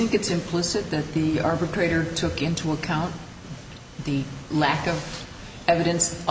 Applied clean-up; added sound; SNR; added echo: none; none; none; none.